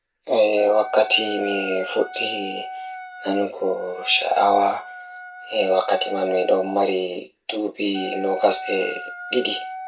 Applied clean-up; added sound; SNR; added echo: none; Wind instrument, woodwind instrument; 12 dB; reverberation time 0.2 s.